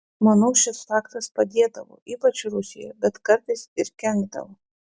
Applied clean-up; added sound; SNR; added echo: none; none; none; none.